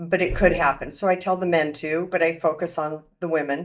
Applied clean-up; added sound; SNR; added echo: neural mask model DeepFilterNet 3.